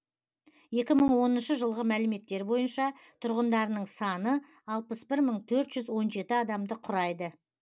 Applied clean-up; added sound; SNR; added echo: none; none; none; none.